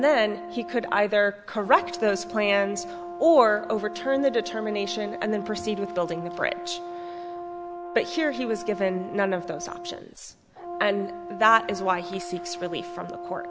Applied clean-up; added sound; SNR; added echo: none; Brass instrument; 10 dB; none.